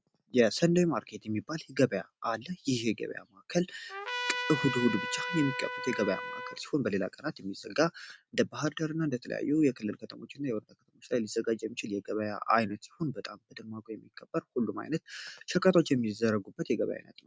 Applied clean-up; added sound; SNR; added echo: none; Trumpet; 5 dB; none.